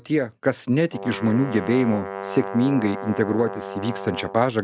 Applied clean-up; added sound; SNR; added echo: none; Brass instrument; 10 dB; none.